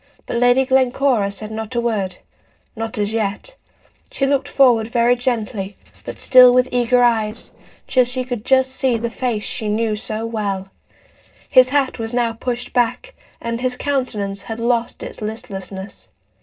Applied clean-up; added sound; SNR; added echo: neural separator model SepFormer DNS4.